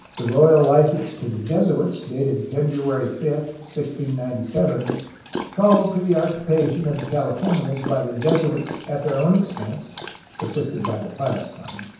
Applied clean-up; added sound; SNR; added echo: none; Dog; 13 dB; reverberation time 0.9 s.